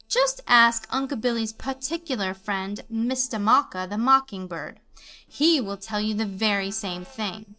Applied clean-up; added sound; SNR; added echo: neural separator model SepFormer DNS4.